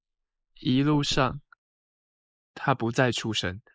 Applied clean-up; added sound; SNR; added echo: neural mask model Resemble Enhance denoiser.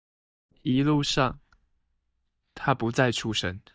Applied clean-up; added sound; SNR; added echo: neural mask model DeepFilterNet 3.